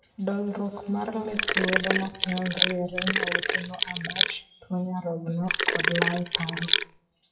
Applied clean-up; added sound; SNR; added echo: classical method WPE with log-MMSE.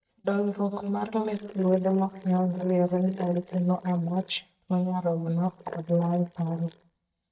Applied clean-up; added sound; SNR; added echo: neural mask model DeepFilterNet 3.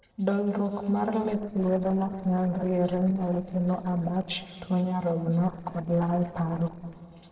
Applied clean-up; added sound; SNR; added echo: neural separator model SepFormer DNS4.